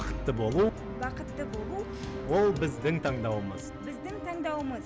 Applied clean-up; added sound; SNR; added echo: none; Engine / Mechanisms; 10 dB; none.